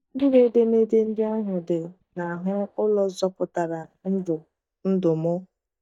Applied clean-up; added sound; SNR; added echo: neural mask model DeepFilterNet 3.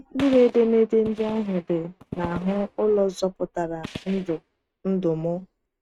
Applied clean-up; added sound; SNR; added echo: neural mask model RNNoise.